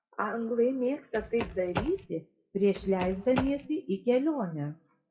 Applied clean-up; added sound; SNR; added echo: classical method WPE with log-MMSE.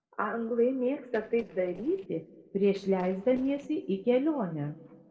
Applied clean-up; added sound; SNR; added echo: neural separator model SepFormer DNS4.